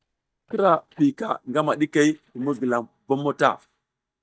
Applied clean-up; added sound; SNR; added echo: neural mask model DeepFilterNet 3.